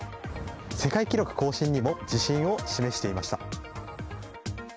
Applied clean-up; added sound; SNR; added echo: none; none; none; none.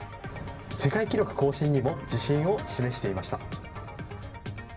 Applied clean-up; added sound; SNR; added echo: none; Bird vocalization, bird call, bird song; 18 dB; reverberation time 1.8 s.